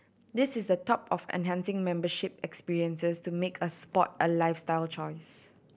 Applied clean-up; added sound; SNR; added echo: none; none; none; none.